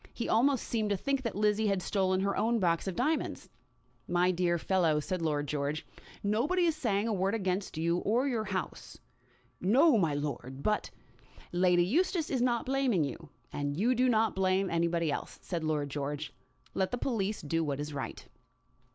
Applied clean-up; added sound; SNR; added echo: none; none; none; none.